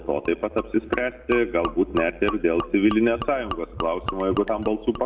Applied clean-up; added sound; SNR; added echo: none; Gurgling / Liquid; 11 dB; reverberation time 0.8 s.